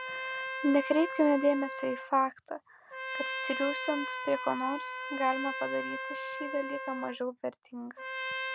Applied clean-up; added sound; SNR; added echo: none; Trumpet; 6 dB; none.